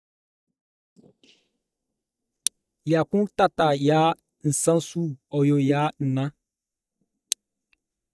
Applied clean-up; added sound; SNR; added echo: neural mask model DeepFilterNet 3.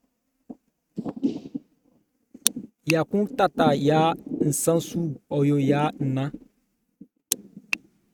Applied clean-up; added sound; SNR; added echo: neural mask model RNNoise.